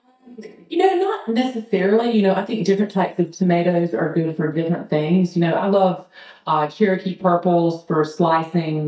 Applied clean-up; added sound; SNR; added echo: neural mask model DeepFilterNet 3.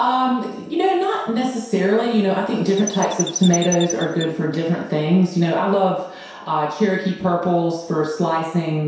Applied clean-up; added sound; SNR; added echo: none; Chirp, tweet; 9 dB; reverberation time 0.7 s.